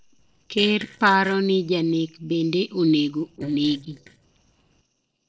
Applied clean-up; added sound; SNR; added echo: neural separator model SepFormer DNS4.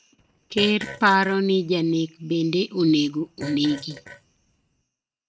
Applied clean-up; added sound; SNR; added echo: neural mask model RNNoise.